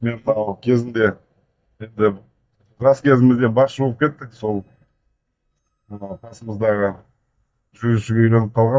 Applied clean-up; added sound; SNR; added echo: neural mask model DeepFilterNet 3.